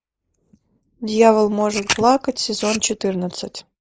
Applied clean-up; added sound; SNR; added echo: neural mask model Resemble Enhance denoiser.